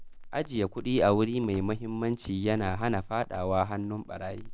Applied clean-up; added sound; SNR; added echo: none; Crackle; 13 dB; none.